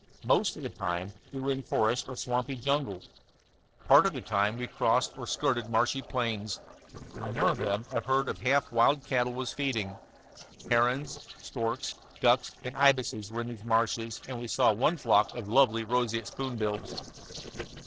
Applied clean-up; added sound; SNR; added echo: neural separator model SepFormer DNS4.